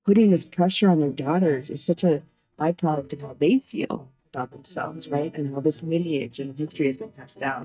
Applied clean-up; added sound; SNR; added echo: neural mask model DeepFilterNet 3.